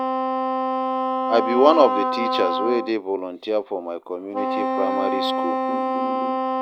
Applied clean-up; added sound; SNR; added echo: none; Wind instrument, woodwind instrument; 0 dB; none.